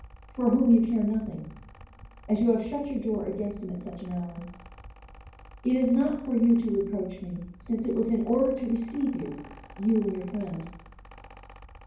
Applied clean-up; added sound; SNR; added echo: none; Mechanical fan; 20 dB; reverberation time 0.9 s.